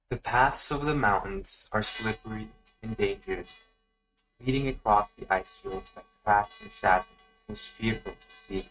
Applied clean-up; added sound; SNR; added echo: neural mask model RNNoise.